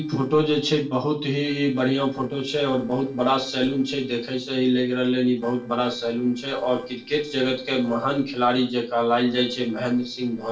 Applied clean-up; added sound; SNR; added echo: neural separator model SepFormer DNS4.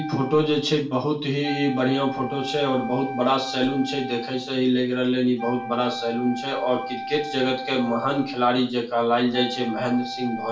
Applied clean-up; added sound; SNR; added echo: none; Wind instrument, woodwind instrument; 11 dB; reverberation time 0.4 s.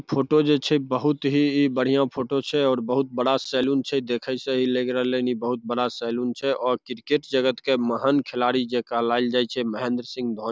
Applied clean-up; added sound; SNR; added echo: none; none; none; none.